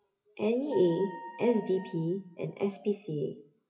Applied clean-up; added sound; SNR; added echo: classical method WPE with log-MMSE.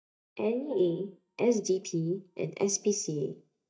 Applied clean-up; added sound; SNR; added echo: neural mask model DeepFilterNet 3.